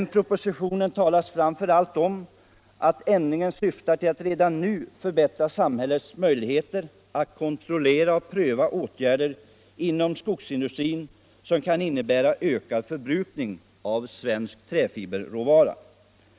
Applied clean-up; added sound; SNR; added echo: none; none; none; none.